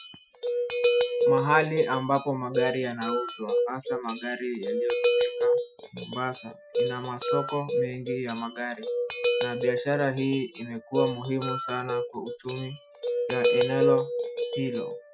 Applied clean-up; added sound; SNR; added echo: classical method Wiener filter.